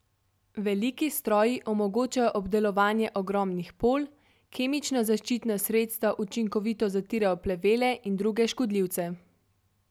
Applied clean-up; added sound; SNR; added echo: none; none; none; none.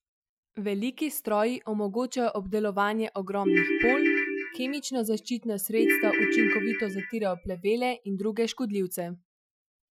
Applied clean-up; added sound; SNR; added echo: classical method Wiener filter.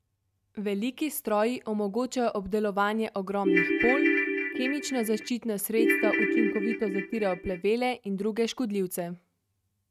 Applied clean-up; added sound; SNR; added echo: neural mask model RNNoise.